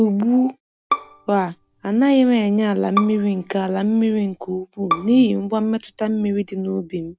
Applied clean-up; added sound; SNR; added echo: none; Bowed string instrument; 11 dB; none.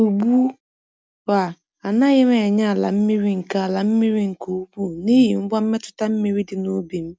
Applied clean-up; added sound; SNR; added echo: none; none; none; none.